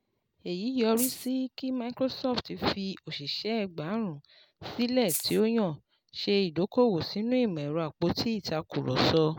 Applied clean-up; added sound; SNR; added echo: none; Rattle (instrument); 5 dB; none.